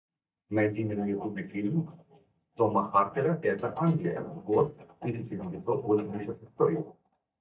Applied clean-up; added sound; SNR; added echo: neural mask model DeepFilterNet 3.